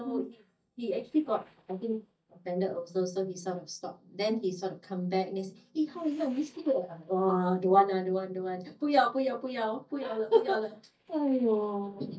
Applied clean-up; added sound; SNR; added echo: neural mask model DeepFilterNet 3.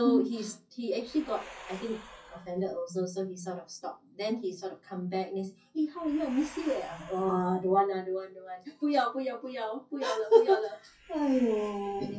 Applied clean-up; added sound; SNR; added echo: classical method WPE with log-MMSE.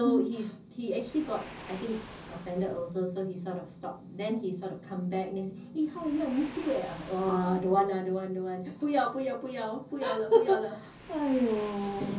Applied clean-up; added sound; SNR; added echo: none; Waves, surf; 20 dB; reverberation time 0.5 s.